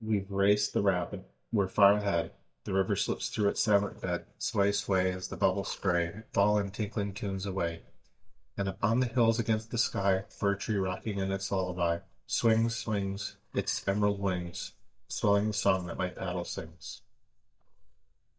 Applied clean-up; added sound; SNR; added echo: neural mask model DeepFilterNet 3.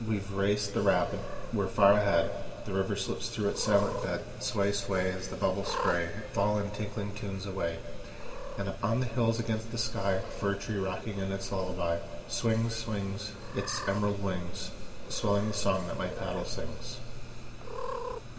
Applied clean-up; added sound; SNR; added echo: none; Cat; 14 dB; reverberation time 2.2 s.